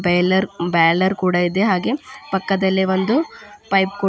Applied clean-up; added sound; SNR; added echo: none; none; none; none.